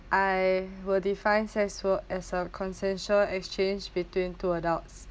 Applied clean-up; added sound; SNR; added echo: none; none; none; none.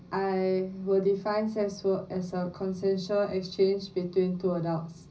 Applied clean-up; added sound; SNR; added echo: none; none; none; reverberation time 0.5 s.